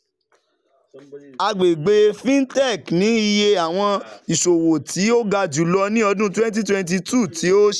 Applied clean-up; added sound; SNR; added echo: none; none; none; none.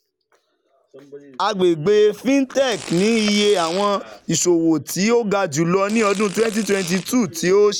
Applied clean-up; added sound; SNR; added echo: none; Fart; 17 dB; none.